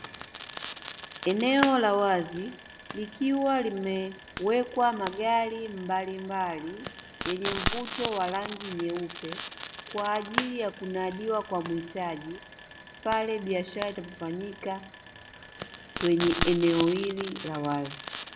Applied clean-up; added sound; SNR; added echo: none; Frying (food); 3 dB; none.